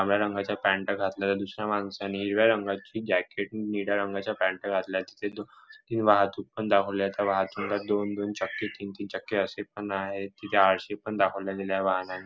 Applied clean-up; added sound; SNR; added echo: none; none; none; none.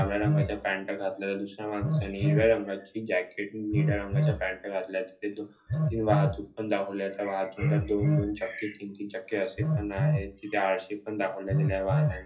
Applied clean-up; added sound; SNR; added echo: none; Telephone; 0 dB; reverberation time 0.3 s.